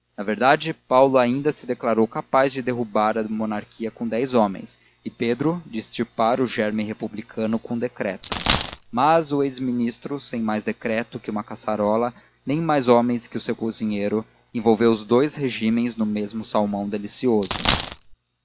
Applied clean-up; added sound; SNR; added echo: none; Coin (dropping); 3 dB; none.